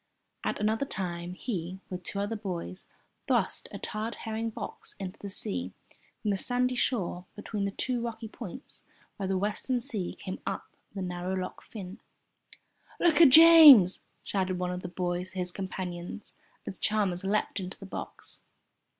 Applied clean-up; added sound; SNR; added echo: none; none; none; none.